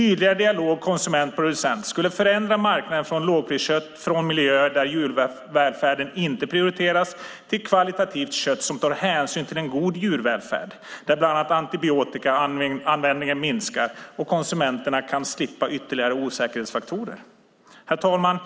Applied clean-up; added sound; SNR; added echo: none; none; none; none.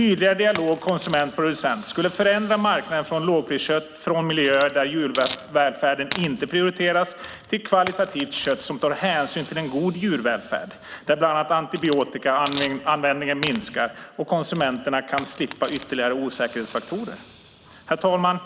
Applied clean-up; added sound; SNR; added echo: none; Hiss; 13 dB; none.